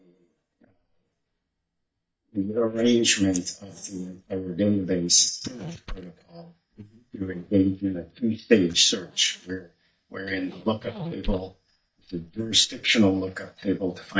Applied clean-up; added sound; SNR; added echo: neural mask model DeepFilterNet 3.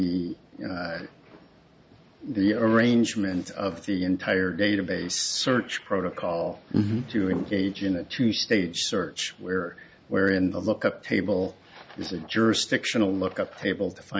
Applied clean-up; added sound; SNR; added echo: none; none; none; none.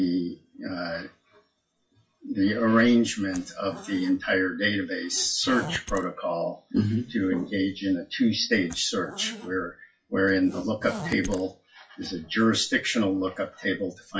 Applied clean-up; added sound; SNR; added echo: classical method WPE with log-MMSE.